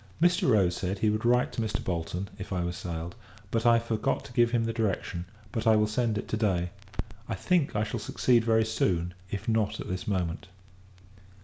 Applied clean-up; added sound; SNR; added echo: none; Crackle; 16 dB; none.